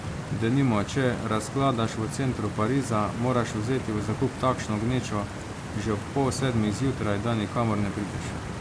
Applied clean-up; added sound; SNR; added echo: none; Stream; 7 dB; none.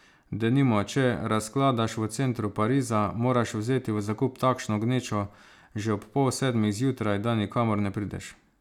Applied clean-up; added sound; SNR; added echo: none; none; none; none.